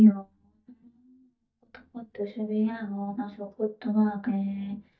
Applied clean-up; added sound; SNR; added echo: neural mask model DeepFilterNet 3.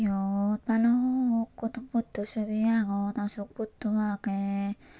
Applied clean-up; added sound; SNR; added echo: none; none; none; none.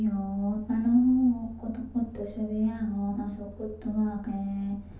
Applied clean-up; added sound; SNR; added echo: none; Truck; 18 dB; reverberation time 0.5 s.